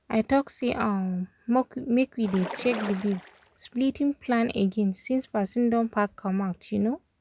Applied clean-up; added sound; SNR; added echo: none; Splash, splatter; 12 dB; none.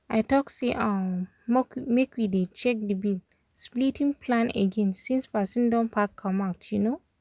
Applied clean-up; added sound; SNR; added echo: none; none; none; none.